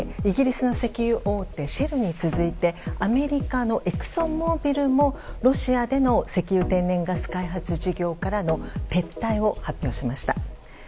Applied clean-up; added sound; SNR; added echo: none; none; none; none.